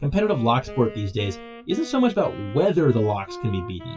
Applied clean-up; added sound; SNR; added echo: classical method WPE with log-MMSE.